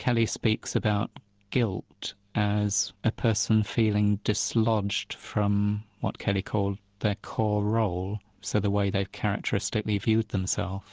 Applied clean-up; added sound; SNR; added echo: none; none; none; none.